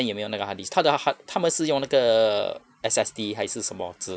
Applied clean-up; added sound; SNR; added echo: none; none; none; none.